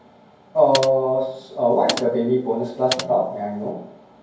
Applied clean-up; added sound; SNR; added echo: none; Computer keyboard; 11 dB; reverberation time 0.9 s.